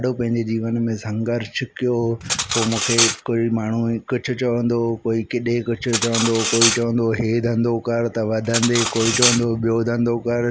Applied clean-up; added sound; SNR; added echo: none; Cutlery, silverware; 4 dB; none.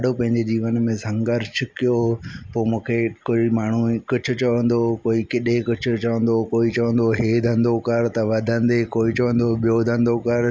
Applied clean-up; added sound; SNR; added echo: none; none; none; none.